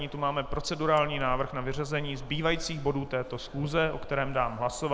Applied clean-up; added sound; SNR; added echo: none; Motor vehicle (road); 9 dB; none.